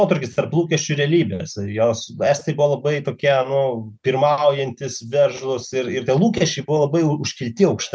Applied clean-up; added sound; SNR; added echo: none; none; none; none.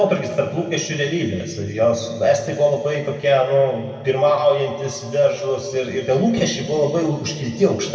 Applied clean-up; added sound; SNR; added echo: none; none; none; reverberation time 2.1 s.